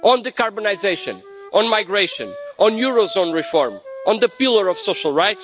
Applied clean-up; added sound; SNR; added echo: none; Wind instrument, woodwind instrument; 18 dB; none.